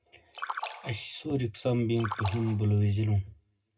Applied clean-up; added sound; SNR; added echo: none; Splash, splatter; 10 dB; reverberation time 0.2 s.